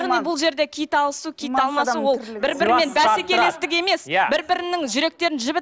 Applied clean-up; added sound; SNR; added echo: none; none; none; none.